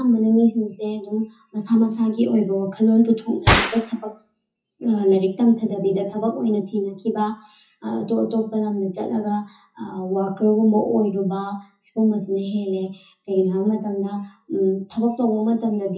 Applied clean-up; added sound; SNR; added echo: classical method WPE with log-MMSE.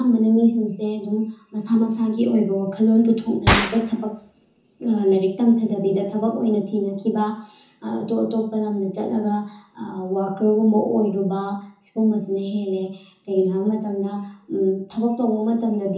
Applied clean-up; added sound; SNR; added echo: none; Gunshot, gunfire; 5 dB; reverberation time 0.6 s.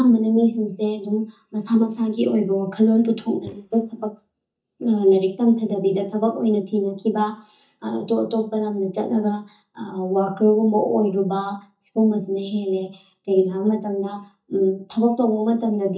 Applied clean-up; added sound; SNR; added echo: neural mask model DeepFilterNet 3.